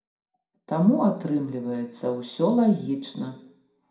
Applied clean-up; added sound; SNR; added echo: none; none; none; reverberation time 0.5 s.